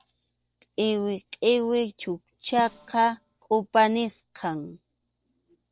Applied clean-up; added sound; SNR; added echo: neural separator model SepFormer DNS4.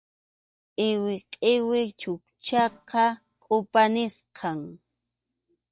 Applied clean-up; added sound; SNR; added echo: neural mask model DeepFilterNet 3.